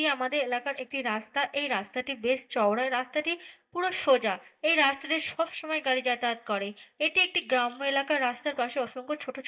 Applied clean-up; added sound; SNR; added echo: neural mask model DeepFilterNet 3.